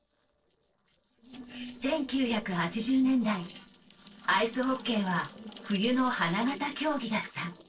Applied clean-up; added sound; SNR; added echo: neural separator model SepFormer DNS4.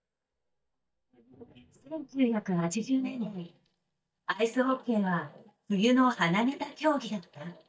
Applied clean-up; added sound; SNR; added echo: neural mask model DeepFilterNet 3.